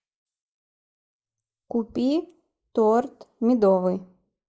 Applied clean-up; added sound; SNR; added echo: neural mask model Resemble Enhance denoiser.